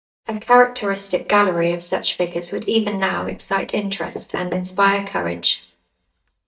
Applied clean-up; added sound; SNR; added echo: neural mask model DeepFilterNet 3.